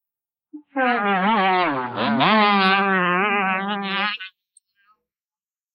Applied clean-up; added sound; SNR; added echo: neural mask model Resemble Enhance denoiser.